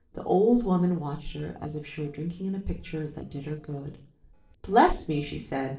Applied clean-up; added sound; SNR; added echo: neural separator model SepFormer DNS4.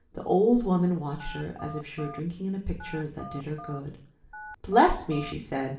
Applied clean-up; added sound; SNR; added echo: none; Telephone; 15 dB; reverberation time 0.5 s.